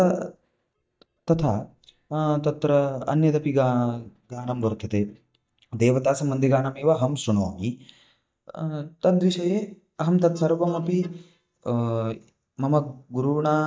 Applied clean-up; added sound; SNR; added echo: neural mask model DeepFilterNet 3.